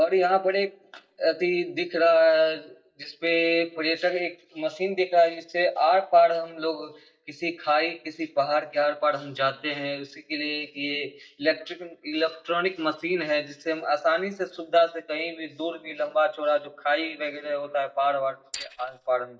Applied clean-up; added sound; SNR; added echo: neural mask model DeepFilterNet 3.